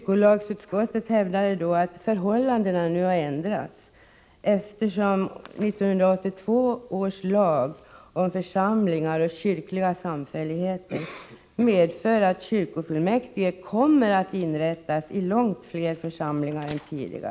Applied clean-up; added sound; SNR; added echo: none; none; none; none.